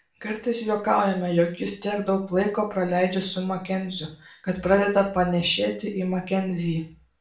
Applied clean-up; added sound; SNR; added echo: none; none; none; reverberation time 0.4 s.